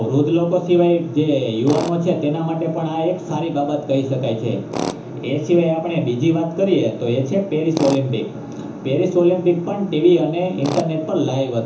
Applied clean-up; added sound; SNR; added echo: none; Tools; 16 dB; reverberation time 0.7 s.